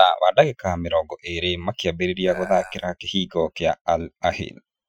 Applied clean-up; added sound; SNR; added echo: classical method Wiener filter.